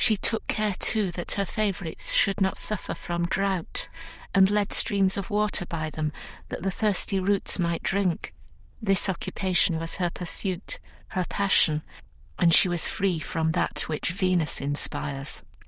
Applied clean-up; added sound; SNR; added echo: neural diffusion model UNIVERSE++.